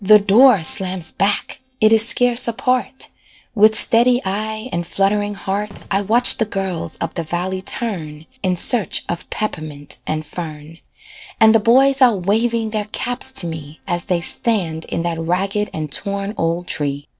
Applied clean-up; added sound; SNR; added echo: neural separator model SepFormer DNS4.